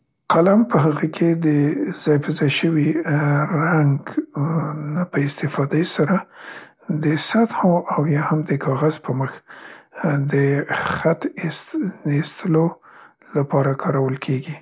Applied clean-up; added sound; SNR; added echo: none; none; none; none.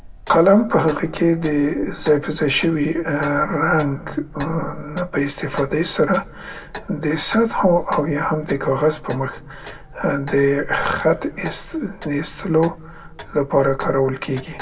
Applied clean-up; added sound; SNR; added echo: none; Clock; 16 dB; reverberation time 1.3 s.